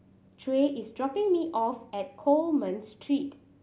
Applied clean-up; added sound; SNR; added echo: none; none; none; none.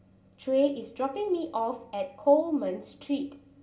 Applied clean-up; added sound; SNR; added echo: none; none; none; reverberation time 0.4 s.